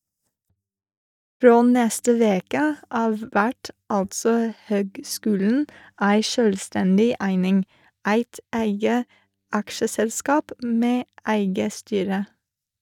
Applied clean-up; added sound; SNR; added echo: neural mask model DeepFilterNet 3.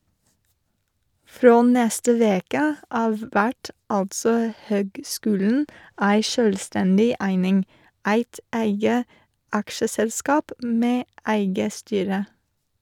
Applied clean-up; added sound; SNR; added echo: none; none; none; none.